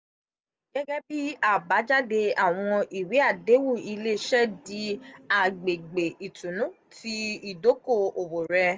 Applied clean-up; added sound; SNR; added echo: none; none; none; none.